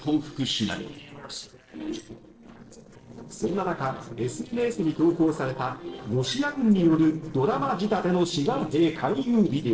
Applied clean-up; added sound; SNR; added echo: neural separator model SepFormer DNS4.